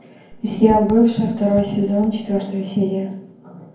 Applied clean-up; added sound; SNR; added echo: none; Raindrop / Drip; 17 dB; reverberation time 0.9 s.